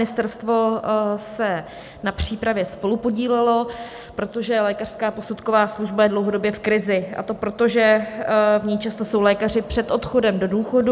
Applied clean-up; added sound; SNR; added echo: none; none; none; none.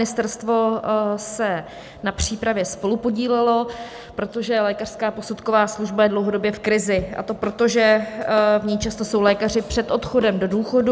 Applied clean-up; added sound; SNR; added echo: none; Drum / Drum kit; 18 dB; none.